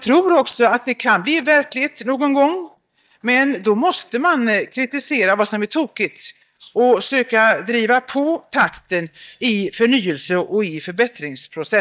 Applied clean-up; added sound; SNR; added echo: neural mask model DeepFilterNet 3.